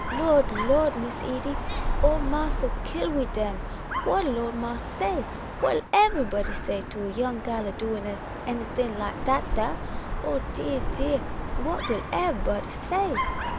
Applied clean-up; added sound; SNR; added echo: none; Dog; 2 dB; none.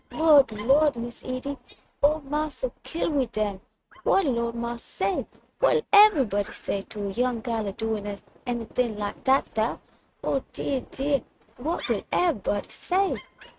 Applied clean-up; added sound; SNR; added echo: neural mask model RNNoise.